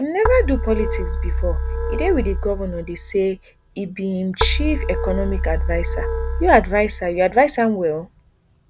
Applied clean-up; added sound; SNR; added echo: none; Keyboard (musical); 2 dB; none.